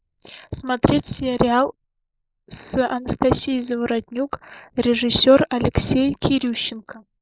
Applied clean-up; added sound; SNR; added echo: neural mask model Resemble Enhance denoiser.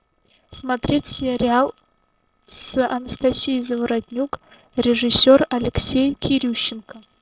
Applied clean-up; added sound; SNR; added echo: neural separator model SepFormer DNS4.